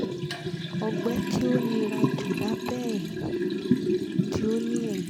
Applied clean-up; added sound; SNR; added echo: none; Liquid; -3 dB; none.